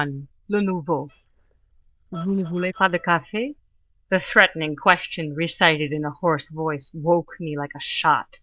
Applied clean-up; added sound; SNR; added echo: neural diffusion model UNIVERSE++.